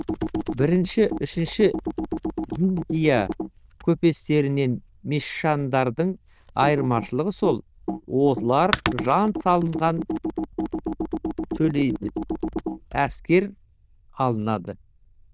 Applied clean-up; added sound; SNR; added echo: neural diffusion model UNIVERSE++.